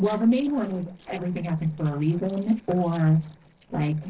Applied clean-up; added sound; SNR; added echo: neural separator model SepFormer DNS4.